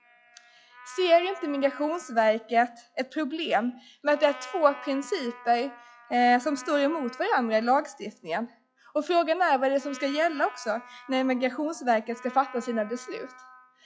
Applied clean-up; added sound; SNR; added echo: classical method log-MMSE.